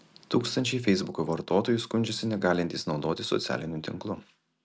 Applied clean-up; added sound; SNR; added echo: none; none; none; none.